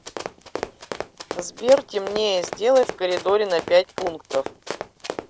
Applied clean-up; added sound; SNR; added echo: none; Run; 10 dB; none.